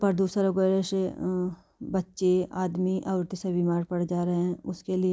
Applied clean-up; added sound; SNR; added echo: none; none; none; none.